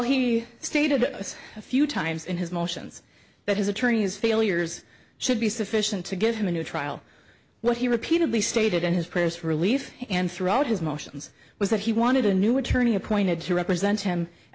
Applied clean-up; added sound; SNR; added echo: none; none; none; none.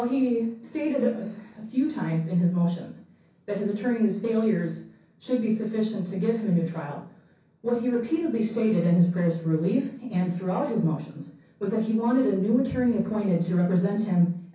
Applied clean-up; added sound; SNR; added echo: none; none; none; reverberation time 0.6 s.